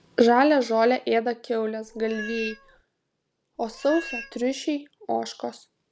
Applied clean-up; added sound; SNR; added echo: none; Meow; 13 dB; none.